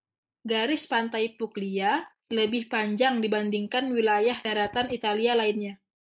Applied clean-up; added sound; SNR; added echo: neural mask model Resemble Enhance denoiser.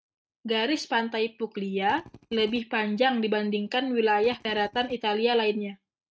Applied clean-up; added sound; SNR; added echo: neural mask model RNNoise.